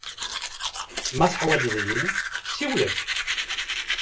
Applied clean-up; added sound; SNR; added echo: none; Domestic sounds, home sounds; 0 dB; reverberation time 0.2 s.